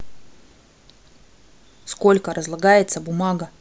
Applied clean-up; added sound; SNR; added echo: none; none; none; none.